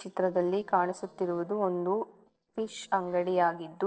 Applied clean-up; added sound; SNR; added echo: neural separator model SepFormer DNS4.